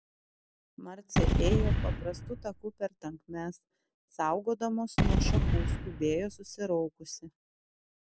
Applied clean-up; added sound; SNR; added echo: none; Gunshot, gunfire / Boom; -5 dB; none.